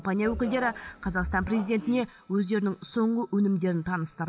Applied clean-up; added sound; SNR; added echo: none; none; none; none.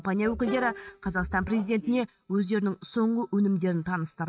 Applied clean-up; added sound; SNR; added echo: neural mask model RNNoise.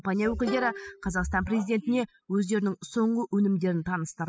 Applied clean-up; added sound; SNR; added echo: classical method spectral subtraction.